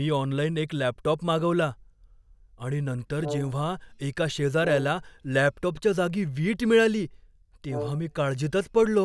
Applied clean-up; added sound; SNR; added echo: none; Brass instrument; 13 dB; none.